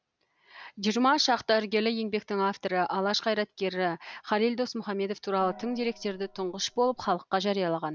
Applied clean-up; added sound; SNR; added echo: none; Gong; 20 dB; none.